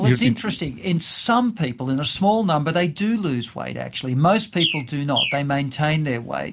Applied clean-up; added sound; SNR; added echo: none; Bird; 7 dB; none.